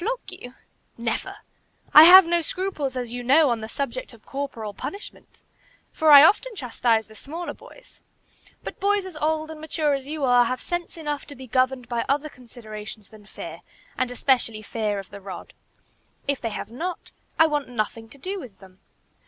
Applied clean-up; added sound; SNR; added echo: none; none; none; none.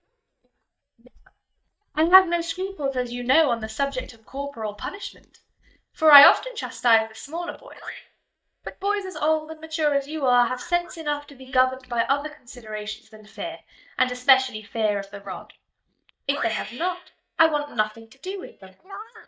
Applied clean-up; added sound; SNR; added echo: neural mask model DeepFilterNet 3.